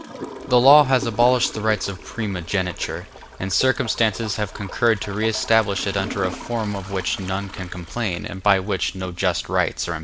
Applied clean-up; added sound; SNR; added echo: none; Toilet flush / Gurgling; 15 dB; none.